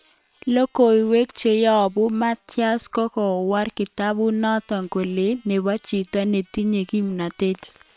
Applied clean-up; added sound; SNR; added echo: neural separator model SepFormer WHAM!.